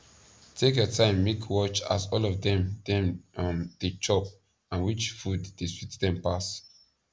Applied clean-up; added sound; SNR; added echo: none; none; none; none.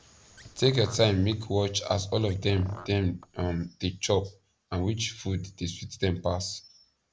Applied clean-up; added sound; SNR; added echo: none; Car; 20 dB; none.